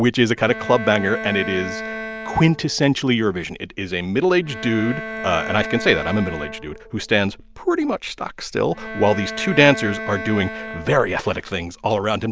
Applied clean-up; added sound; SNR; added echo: none; Bowed string instrument; 11 dB; none.